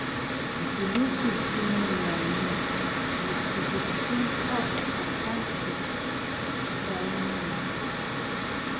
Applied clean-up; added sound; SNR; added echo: none; Mechanical fan; -4 dB; reverberation time 1.0 s.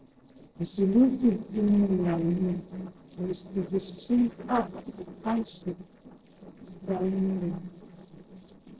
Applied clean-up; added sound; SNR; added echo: neural separator model SepFormer DNS4.